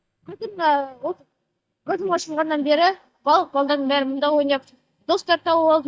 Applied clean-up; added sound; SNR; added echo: neural mask model DeepFilterNet 3.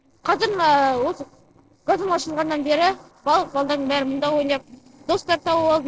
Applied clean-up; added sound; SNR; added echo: neural separator model SepFormer DNS4.